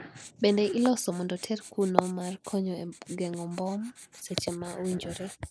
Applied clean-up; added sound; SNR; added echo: neural mask model Resemble Enhance denoiser.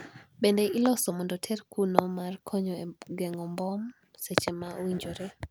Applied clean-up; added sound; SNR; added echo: none; none; none; none.